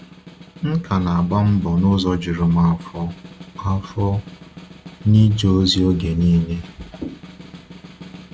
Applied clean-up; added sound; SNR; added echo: none; Snare drum; 20 dB; none.